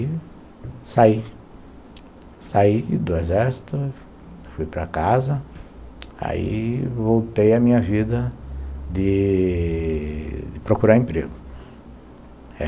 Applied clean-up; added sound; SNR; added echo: none; none; none; none.